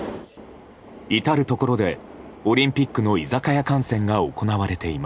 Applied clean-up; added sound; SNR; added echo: none; none; none; none.